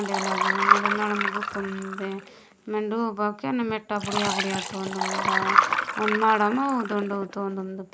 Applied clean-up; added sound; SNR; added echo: none; Liquid; 0 dB; none.